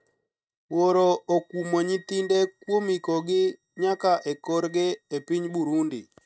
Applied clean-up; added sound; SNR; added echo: neural mask model RNNoise.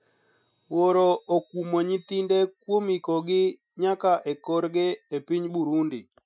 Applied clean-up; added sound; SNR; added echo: classical method Wiener filter.